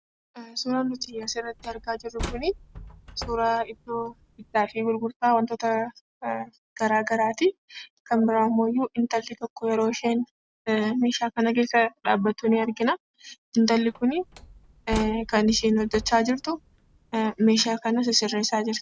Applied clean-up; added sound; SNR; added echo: none; Slam; 15 dB; none.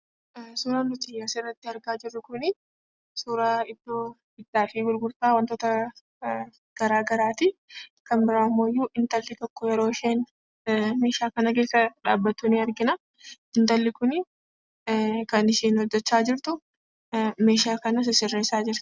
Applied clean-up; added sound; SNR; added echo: none; none; none; none.